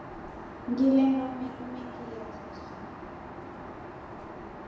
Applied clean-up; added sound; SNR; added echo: none; Aircraft; 10 dB; reverberation time 1.0 s.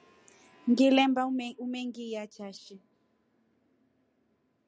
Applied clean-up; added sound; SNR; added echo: none; none; none; none.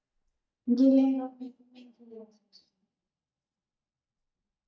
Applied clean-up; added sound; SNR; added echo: neural mask model DeepFilterNet 3.